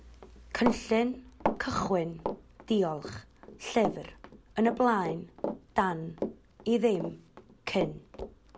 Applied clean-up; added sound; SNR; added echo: none; Run; 8 dB; none.